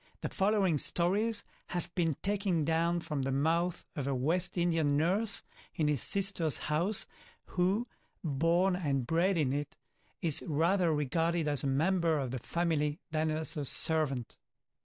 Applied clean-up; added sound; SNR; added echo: none; none; none; none.